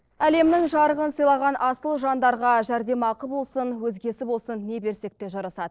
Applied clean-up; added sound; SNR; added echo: neural separator model SepFormer DNS4.